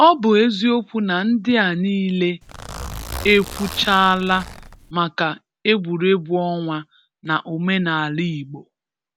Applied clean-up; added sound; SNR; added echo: none; Zipper (clothing); 13 dB; none.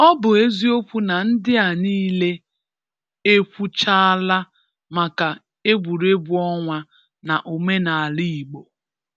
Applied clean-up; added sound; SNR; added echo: none; none; none; none.